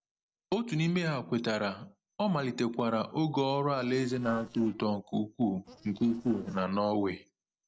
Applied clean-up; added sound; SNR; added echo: neural separator model SepFormer DNS4.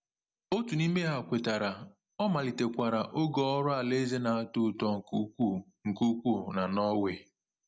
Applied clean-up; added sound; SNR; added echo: none; none; none; none.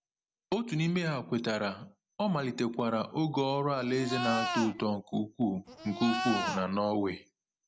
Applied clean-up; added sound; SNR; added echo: none; Livestock, farm animals, working animals; 4 dB; none.